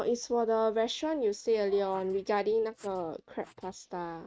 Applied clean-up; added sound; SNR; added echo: neural mask model RNNoise.